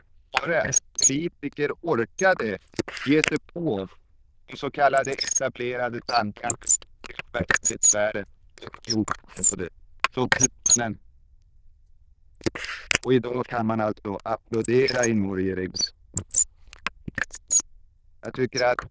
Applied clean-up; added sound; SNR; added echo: neural diffusion model UNIVERSE++.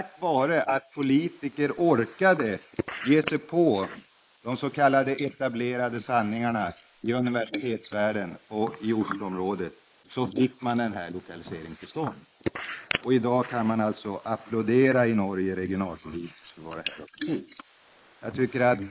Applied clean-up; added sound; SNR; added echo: neural mask model Resemble Enhance denoiser.